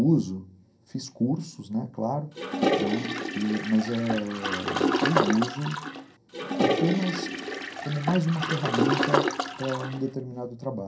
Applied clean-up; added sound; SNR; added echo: none; Toilet flush; -1 dB; reverberation time 0.3 s.